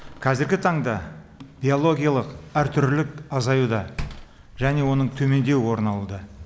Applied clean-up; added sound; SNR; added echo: none; Slam; 17 dB; none.